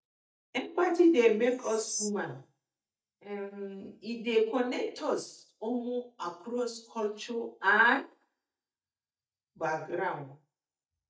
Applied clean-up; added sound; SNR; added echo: neural mask model DeepFilterNet 3.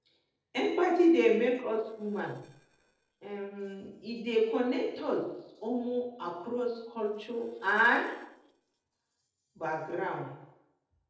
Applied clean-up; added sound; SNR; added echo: neural separator model SepFormer DNS4.